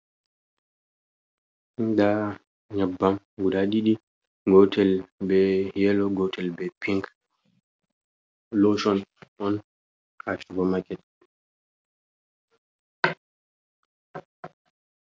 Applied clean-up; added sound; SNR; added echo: none; none; none; none.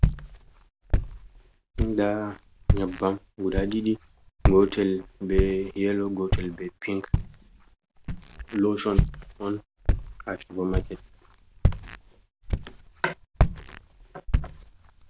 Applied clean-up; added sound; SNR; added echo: none; Walk, footsteps; -1 dB; none.